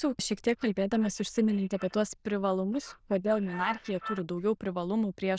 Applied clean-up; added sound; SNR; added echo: neural diffusion model UNIVERSE++.